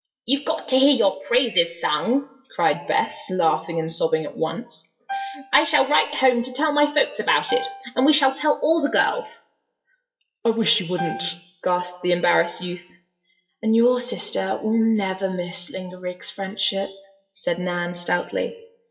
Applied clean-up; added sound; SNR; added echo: classical method WPE with log-MMSE.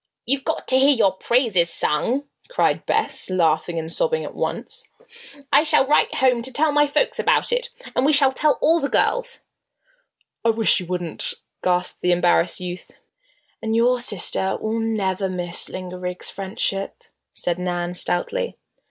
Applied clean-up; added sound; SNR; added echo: none; none; none; none.